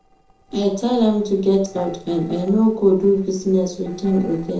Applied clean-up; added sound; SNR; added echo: neural separator model SepFormer DNS4.